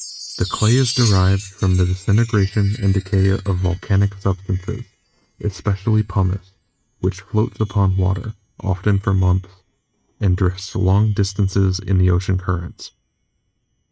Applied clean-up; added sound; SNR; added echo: neural mask model RNNoise.